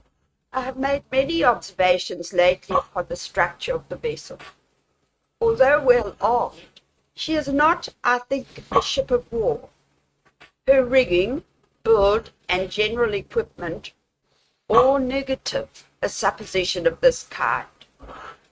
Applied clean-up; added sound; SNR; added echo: neural mask model RNNoise.